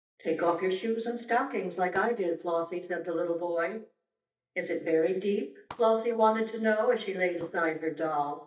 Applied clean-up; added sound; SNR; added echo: neural mask model DeepFilterNet 3.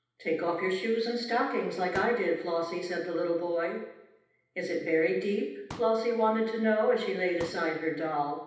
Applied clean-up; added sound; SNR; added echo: none; Explosion; 19 dB; reverberation time 0.9 s.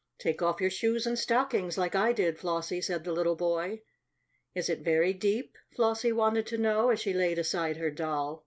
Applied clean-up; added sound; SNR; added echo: none; none; none; none.